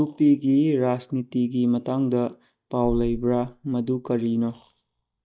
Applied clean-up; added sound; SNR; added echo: neural mask model DeepFilterNet 3.